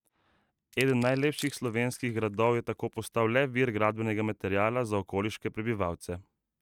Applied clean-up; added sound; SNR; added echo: neural mask model RNNoise.